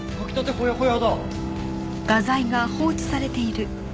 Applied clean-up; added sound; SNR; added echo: none; Bowed string instrument; 7 dB; none.